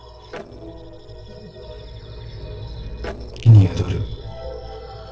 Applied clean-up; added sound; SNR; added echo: neural separator model SepFormer DNS4.